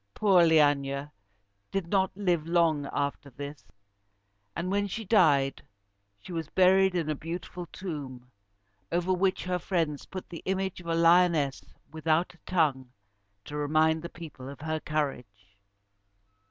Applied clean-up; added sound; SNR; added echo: none; none; none; none.